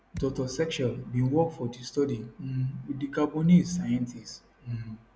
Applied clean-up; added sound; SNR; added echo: none; Thump, thud; 17 dB; none.